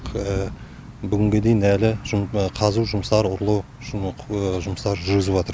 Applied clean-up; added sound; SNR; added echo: none; none; none; none.